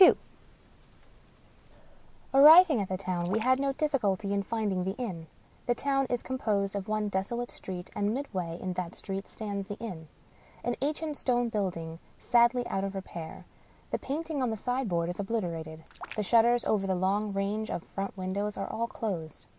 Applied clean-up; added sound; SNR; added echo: none; Raindrop; 19 dB; none.